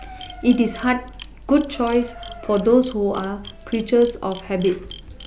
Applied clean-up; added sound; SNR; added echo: none; Camera + Bathtub (filling or washing) / Water tap, faucet; 19 dB; none.